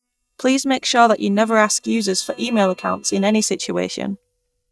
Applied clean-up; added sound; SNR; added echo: neural mask model DeepFilterNet 3.